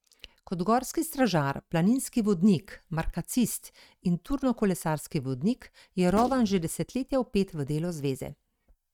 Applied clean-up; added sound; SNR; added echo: neural mask model RNNoise.